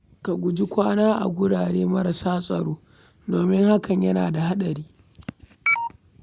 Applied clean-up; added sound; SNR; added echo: none; none; none; none.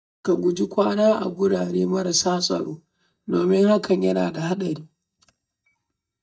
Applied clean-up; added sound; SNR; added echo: neural mask model DeepFilterNet 3.